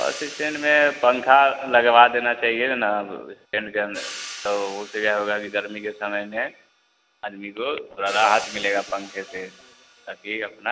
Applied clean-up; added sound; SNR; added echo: none; Hi-hat; 18 dB; none.